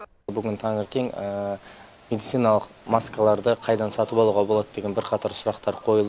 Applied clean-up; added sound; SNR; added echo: none; none; none; none.